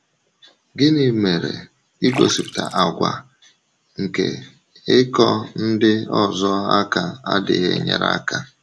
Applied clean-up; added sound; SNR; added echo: none; Splash, splatter; 16 dB; none.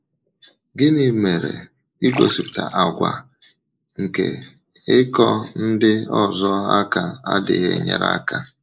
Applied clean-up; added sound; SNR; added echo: neural mask model Resemble Enhance denoiser.